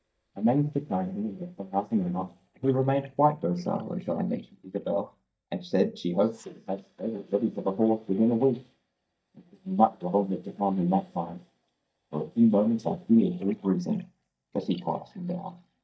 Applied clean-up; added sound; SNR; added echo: neural mask model DeepFilterNet 3.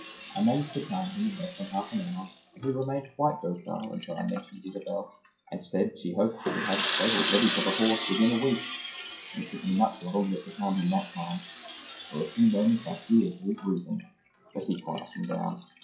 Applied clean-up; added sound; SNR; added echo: classical method WPE with log-MMSE.